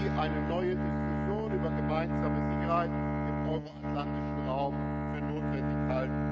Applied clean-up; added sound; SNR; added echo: neural mask model RNNoise.